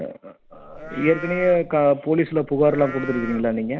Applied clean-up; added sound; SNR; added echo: none; Livestock, farm animals, working animals; 15 dB; none.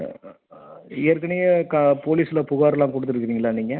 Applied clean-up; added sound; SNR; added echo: none; none; none; none.